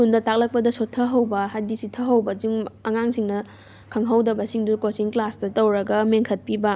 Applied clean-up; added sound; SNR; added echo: none; none; none; none.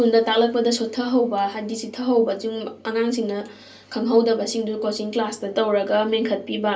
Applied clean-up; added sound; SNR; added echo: none; none; none; reverberation time 0.3 s.